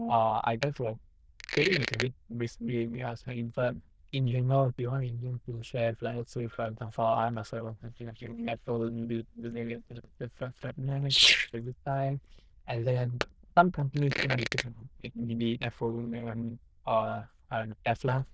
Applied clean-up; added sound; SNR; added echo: neural diffusion model UNIVERSE++.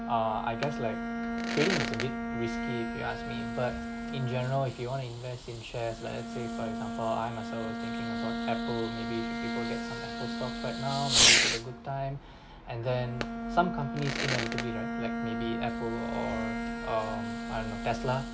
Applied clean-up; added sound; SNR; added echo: none; Bowed string instrument + Fireworks; -2 dB; none.